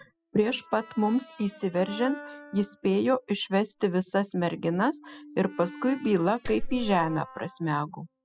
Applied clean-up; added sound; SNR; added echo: classical method spectral subtraction.